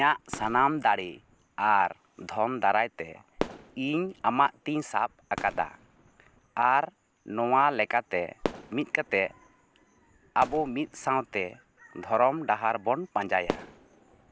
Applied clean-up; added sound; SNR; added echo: none; Fireworks; 15 dB; none.